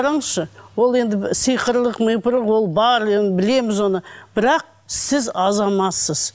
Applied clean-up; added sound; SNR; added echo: none; none; none; none.